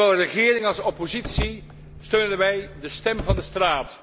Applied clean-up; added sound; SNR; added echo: none; Car; 9 dB; none.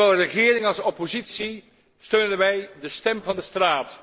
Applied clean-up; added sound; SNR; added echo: neural separator model SepFormer DNS4.